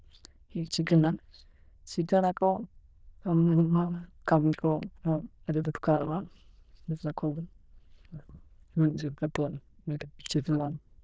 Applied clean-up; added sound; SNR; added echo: neural diffusion model UNIVERSE++.